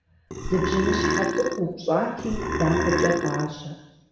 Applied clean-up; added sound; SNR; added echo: none; Burping, eructation; 0 dB; reverberation time 1.0 s.